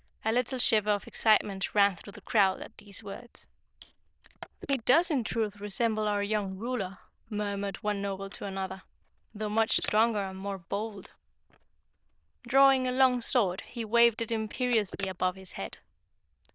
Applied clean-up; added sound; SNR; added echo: neural diffusion model UNIVERSE++.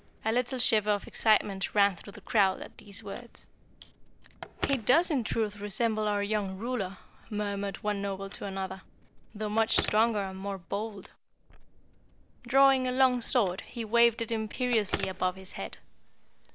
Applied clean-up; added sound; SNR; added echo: none; Telephone; 15 dB; none.